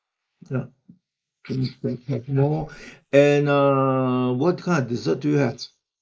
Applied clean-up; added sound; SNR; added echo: neural mask model Resemble Enhance denoiser.